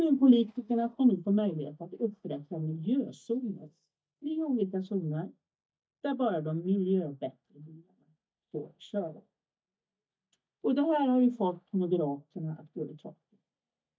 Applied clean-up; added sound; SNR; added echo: neural mask model DeepFilterNet 3.